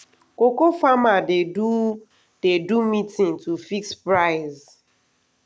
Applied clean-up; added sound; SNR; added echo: none; none; none; none.